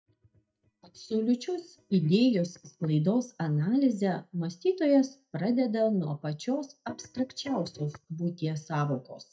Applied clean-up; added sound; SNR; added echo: neural mask model DeepFilterNet 3.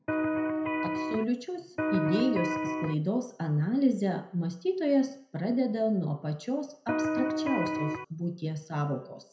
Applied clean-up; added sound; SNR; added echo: none; Electric guitar; -1 dB; reverberation time 0.5 s.